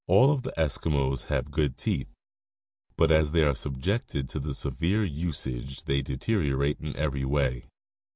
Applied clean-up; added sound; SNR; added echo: none; none; none; none.